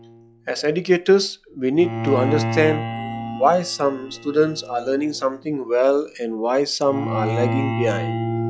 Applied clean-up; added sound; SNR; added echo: classical method log-MMSE.